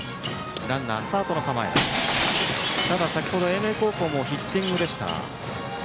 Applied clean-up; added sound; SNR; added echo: none; Shatter; 1 dB; none.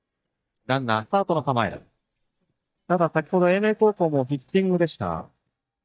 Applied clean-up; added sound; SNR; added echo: neural mask model DeepFilterNet 3.